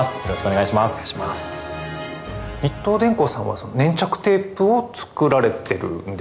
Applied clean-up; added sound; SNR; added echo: none; none; none; none.